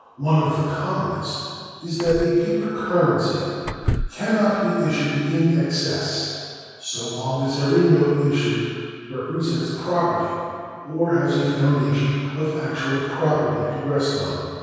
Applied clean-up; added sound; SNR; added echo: none; Door / Car; 8 dB; reverberation time 2.2 s.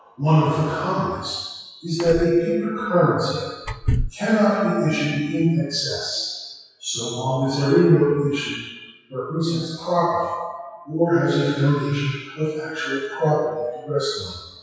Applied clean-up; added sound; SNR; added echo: classical method WPE with log-MMSE.